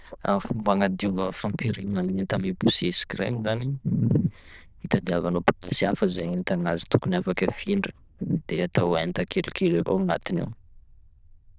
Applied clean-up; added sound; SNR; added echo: neural diffusion model UNIVERSE++.